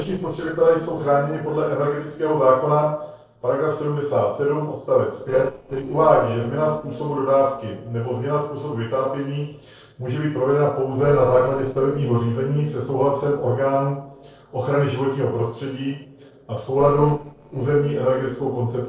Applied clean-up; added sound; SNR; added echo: neural separator model SepFormer DNS4.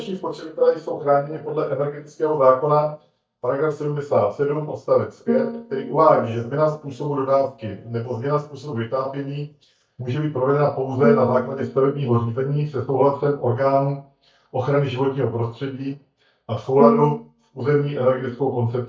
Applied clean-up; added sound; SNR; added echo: neural mask model DeepFilterNet 3.